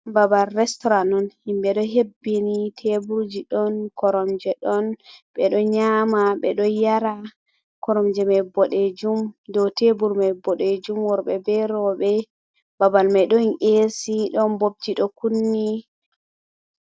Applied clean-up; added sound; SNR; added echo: none; none; none; none.